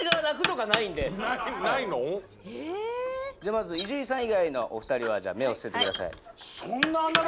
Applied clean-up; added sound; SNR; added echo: none; Knock; 6 dB; none.